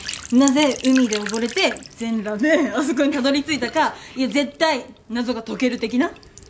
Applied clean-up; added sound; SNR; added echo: none; Trickle, dribble / Sink (filling or washing); 15 dB; none.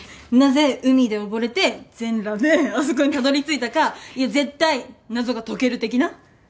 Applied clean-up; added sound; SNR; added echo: none; none; none; none.